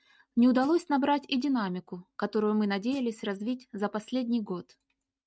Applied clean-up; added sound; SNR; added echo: neural mask model RNNoise.